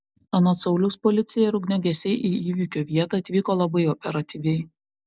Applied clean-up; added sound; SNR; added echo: none; none; none; none.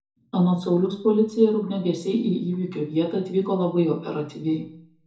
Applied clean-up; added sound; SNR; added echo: none; none; none; reverberation time 0.6 s.